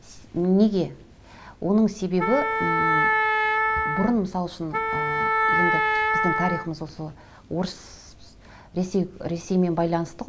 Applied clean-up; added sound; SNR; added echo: none; Wind instrument, woodwind instrument; -3 dB; none.